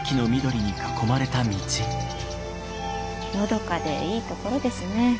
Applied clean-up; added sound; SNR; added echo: none; Engine starting; 8 dB; none.